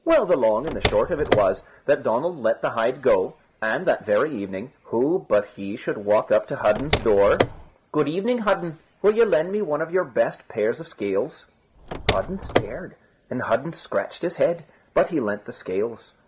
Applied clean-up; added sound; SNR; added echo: none; Car; 3 dB; none.